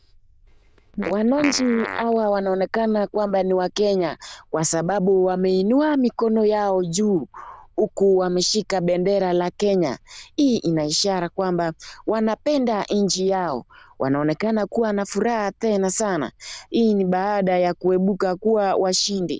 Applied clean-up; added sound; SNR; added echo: neural diffusion model UNIVERSE++.